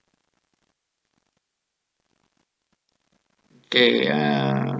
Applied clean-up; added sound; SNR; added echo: none; none; none; none.